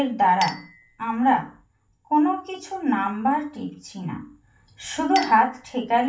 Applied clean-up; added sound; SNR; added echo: none; Chink, clink; 19 dB; reverberation time 0.3 s.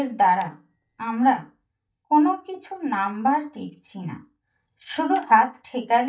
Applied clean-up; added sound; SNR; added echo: neural mask model DeepFilterNet 3.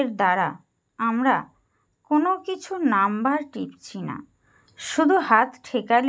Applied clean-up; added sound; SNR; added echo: none; none; none; none.